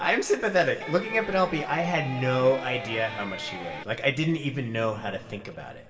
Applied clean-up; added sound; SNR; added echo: none; Electric guitar; 10 dB; reverberation time 2.5 s.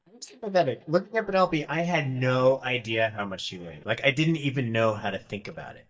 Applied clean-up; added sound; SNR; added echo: neural mask model DeepFilterNet 3.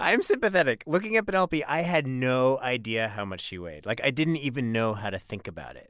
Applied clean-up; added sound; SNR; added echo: none; none; none; none.